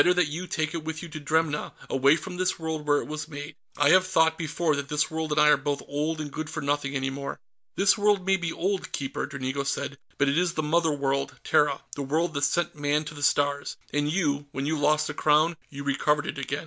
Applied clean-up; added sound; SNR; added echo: none; none; none; none.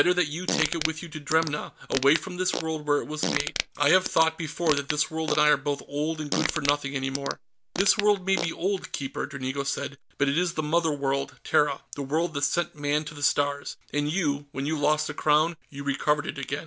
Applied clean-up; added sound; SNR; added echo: none; Fart; 7 dB; none.